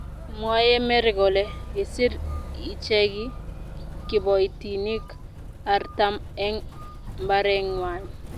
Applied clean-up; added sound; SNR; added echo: none; Motor vehicle (road); 10 dB; none.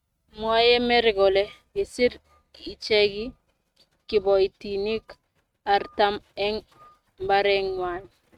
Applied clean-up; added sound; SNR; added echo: neural mask model RNNoise.